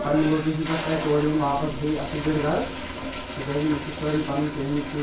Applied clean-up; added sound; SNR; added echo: none; Toilet flush; 7 dB; reverberation time 0.3 s.